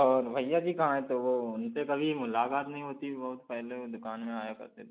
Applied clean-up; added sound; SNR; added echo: neural mask model Resemble Enhance denoiser.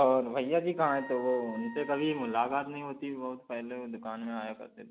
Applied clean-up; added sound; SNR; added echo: none; Wind instrument, woodwind instrument; 18 dB; none.